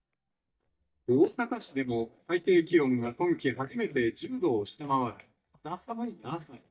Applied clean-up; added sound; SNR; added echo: neural mask model DeepFilterNet 3.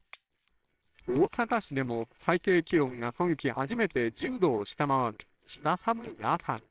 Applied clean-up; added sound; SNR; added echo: neural separator model SepFormer WHAMR!.